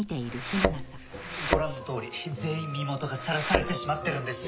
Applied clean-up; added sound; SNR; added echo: none; Thump, thud; -1 dB; none.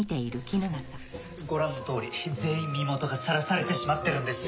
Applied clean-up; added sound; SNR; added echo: none; none; none; none.